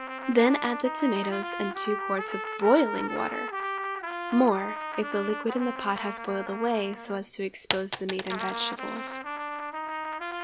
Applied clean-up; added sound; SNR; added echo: none; Coin (dropping) + Trumpet; 5 dB; none.